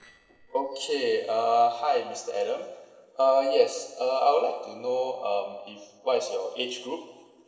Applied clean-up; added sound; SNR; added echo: neural separator model SepFormer DNS4.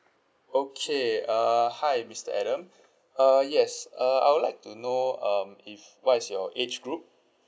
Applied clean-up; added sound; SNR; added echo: none; none; none; none.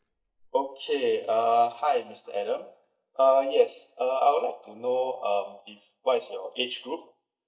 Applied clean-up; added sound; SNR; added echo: neural mask model DeepFilterNet 3.